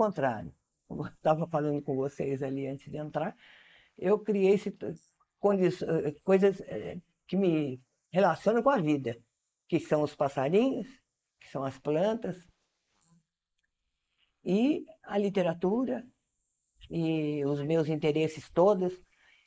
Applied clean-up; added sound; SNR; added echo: neural mask model Resemble Enhance denoiser.